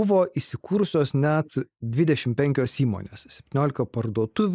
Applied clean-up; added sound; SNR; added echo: neural mask model Resemble Enhance denoiser.